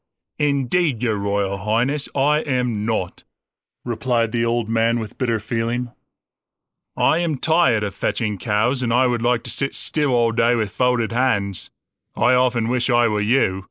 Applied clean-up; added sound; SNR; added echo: neural mask model Resemble Enhance denoiser.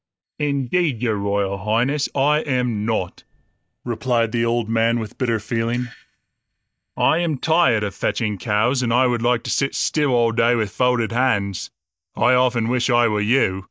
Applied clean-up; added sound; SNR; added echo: neural mask model DeepFilterNet 3.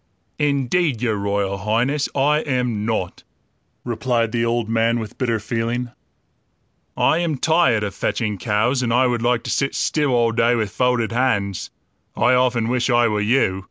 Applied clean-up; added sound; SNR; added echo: none; none; none; none.